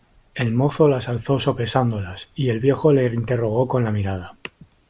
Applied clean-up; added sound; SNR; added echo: none; none; none; none.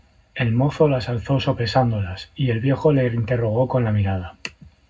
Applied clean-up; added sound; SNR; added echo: none; none; none; reverberation time 0.3 s.